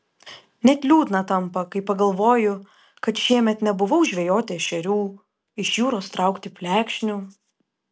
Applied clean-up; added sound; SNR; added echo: none; none; none; none.